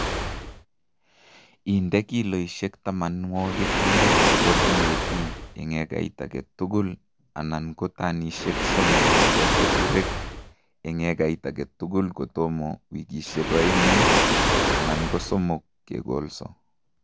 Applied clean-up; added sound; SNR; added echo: none; Waves, surf; -2 dB; none.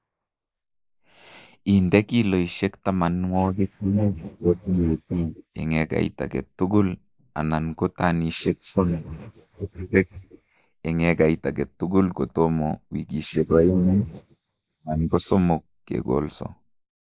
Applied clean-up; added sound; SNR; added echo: neural mask model Resemble Enhance denoiser.